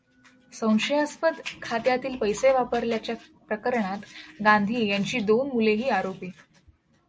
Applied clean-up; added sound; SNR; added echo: none; none; none; none.